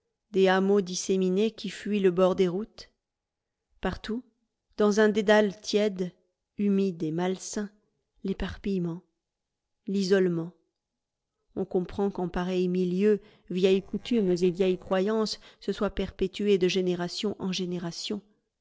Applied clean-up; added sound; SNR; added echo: neural separator model SepFormer DNS4.